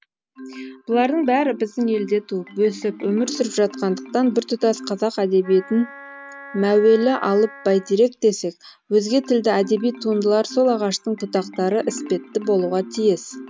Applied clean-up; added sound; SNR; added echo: none; Marimba, xylophone + Wind instrument, woodwind instrument; 16 dB; none.